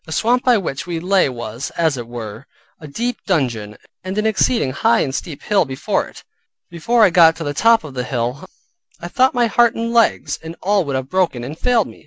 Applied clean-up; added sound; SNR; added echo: none; none; none; none.